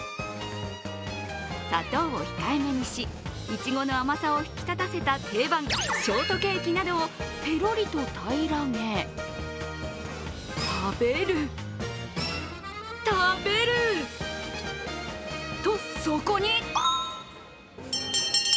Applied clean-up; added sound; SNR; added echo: none; none; none; none.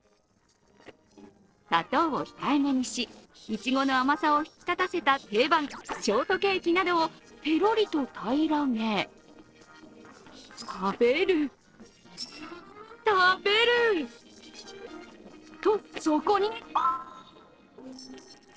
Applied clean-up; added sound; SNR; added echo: neural separator model SepFormer DNS4.